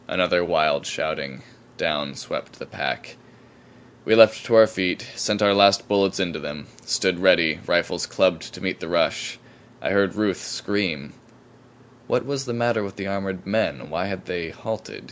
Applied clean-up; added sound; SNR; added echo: none; none; none; none.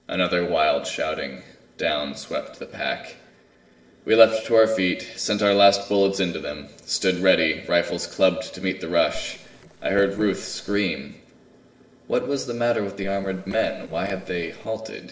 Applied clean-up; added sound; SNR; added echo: neural separator model SepFormer DNS4.